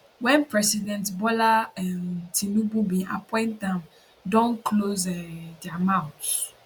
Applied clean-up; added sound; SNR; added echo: none; none; none; none.